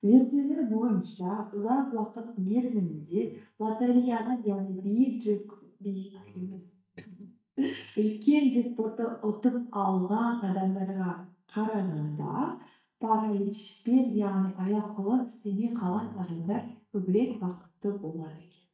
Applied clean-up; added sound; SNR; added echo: neural mask model DeepFilterNet 3.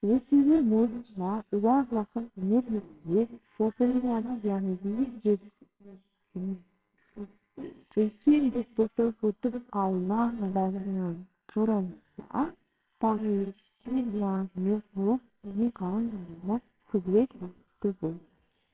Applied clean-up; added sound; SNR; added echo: neural separator model SepFormer WHAMR!.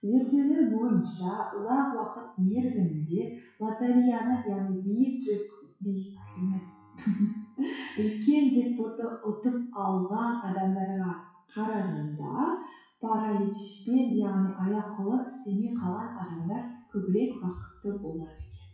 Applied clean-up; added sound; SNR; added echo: classical method WPE with log-MMSE.